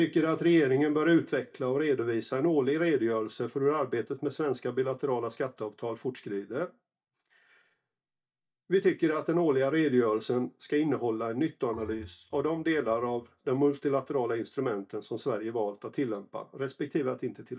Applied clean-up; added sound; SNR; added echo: neural mask model DeepFilterNet 3.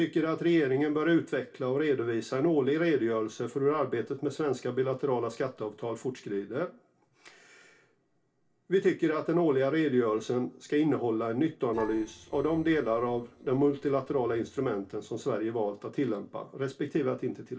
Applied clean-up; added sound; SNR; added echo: neural separator model SepFormer DNS4.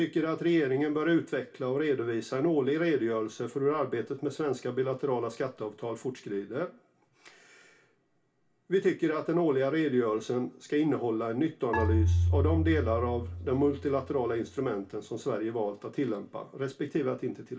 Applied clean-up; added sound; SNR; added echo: none; Marimba, xylophone; 1 dB; reverberation time 0.2 s.